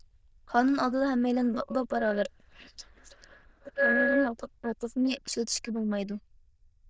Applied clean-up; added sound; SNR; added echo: neural diffusion model UNIVERSE++.